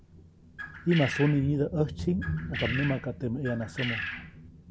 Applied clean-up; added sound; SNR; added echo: none; Thunder + Bird; 7 dB; none.